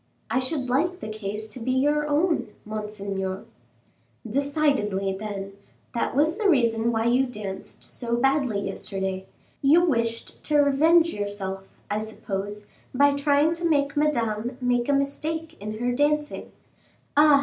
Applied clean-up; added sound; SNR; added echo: none; none; none; none.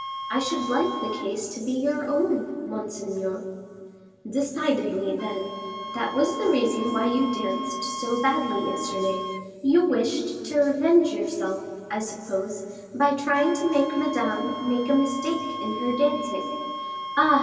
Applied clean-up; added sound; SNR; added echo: none; Wind instrument, woodwind instrument; 11 dB; reverberation time 2.4 s.